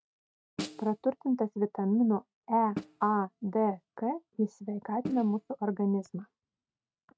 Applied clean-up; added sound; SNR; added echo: neural mask model RNNoise.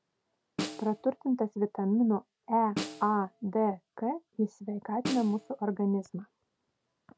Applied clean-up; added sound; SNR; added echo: none; Snare drum; 12 dB; none.